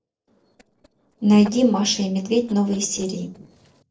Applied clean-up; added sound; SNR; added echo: neural separator model SepFormer DNS4.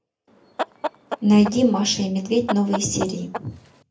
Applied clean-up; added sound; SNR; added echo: none; Chicken, rooster; 10 dB; reverberation time 0.3 s.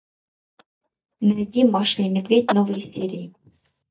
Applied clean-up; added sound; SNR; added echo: neural mask model DeepFilterNet 3.